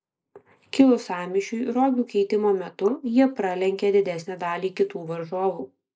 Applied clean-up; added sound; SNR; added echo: neural mask model Resemble Enhance denoiser.